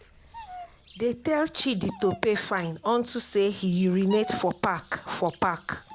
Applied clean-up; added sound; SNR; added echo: none; Bird vocalization, bird call, bird song; 18 dB; none.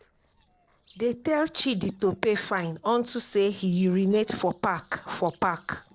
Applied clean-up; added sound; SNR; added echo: neural separator model SepFormer DNS4.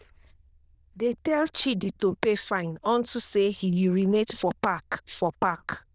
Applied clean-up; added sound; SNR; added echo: neural diffusion model UNIVERSE++.